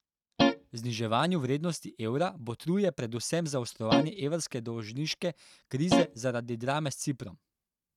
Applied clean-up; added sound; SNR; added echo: neural mask model RNNoise.